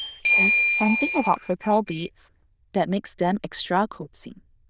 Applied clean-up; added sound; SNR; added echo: neural diffusion model UNIVERSE++.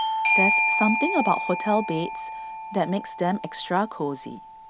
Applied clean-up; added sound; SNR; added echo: none; Bell / Doorbell; 1 dB; none.